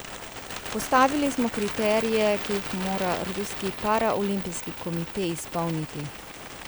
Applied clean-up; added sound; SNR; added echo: none; Bird; 8 dB; none.